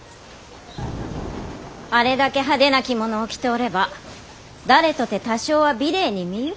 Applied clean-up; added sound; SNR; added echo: none; Thunder; 16 dB; none.